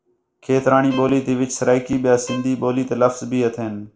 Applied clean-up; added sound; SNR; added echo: none; Bowed string instrument; 20 dB; reverberation time 0.4 s.